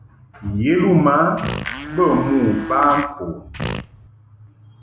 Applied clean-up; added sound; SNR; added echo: none; Fart + Domestic sounds, home sounds; 8 dB; none.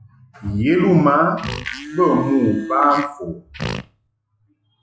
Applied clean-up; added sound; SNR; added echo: classical method log-MMSE.